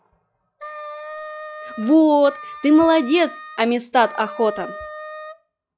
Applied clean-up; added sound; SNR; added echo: classical method log-MMSE.